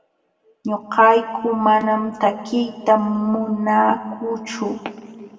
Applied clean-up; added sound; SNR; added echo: none; none; none; reverberation time 2.0 s.